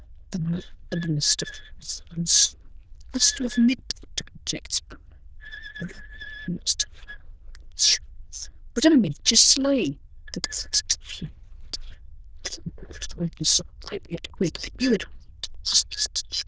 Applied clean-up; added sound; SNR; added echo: neural diffusion model UNIVERSE++.